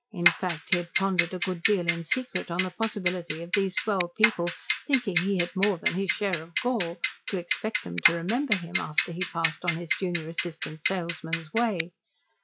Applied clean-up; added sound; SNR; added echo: classical method log-MMSE.